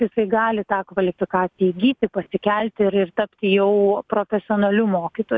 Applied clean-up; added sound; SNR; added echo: none; none; none; none.